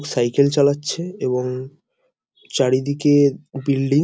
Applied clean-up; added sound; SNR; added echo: none; none; none; none.